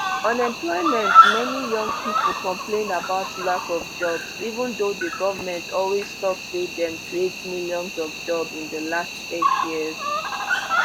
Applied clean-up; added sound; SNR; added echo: none; Cricket; -3 dB; none.